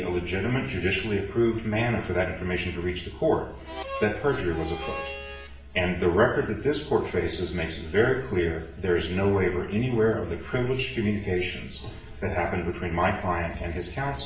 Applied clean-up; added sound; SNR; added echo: none; Harmonica; 10 dB; reverberation time 0.7 s.